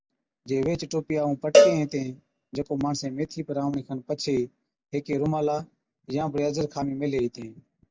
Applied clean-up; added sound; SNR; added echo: none; Cowbell; -4 dB; none.